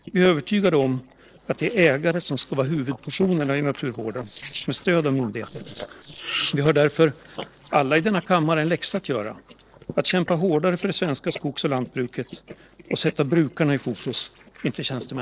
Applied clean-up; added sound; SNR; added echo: neural separator model SepFormer DNS4.